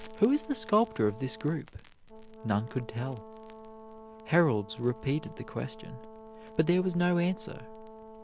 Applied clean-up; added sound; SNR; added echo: none; Brass instrument + Crackle; 16 dB; none.